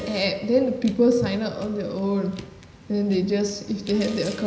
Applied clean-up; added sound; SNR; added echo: none; Car; 19 dB; reverberation time 0.9 s.